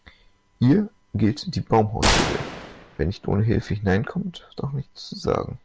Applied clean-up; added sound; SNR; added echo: none; Gunshot, gunfire; 4 dB; none.